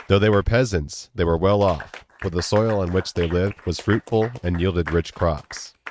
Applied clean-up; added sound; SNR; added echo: neural mask model RNNoise.